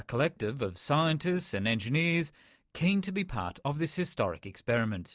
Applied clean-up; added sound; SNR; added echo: none; none; none; none.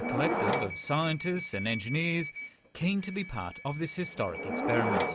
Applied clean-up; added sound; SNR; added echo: none; Subway, metro, underground / Door; 2 dB; none.